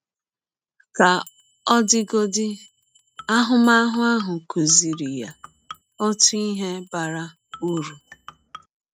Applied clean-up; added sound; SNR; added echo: neural mask model RNNoise.